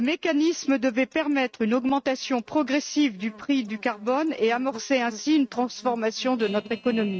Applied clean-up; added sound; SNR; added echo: neural mask model RNNoise.